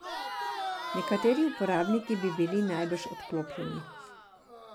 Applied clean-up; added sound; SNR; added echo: none; Crowd; 8 dB; none.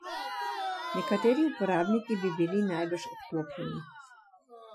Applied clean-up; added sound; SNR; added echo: classical method Wiener filter.